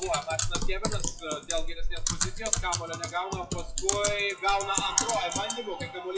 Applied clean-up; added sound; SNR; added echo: classical method WPE with log-MMSE.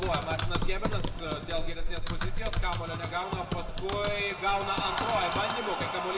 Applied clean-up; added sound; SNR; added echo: none; Typing; -2 dB; reverberation time 0.7 s.